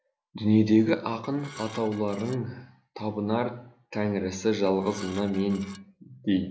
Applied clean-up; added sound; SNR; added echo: none; Dishes, pots, and pans / Glass; 18 dB; none.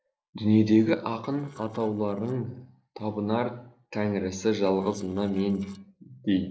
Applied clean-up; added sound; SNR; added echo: neural separator model SepFormer DNS4.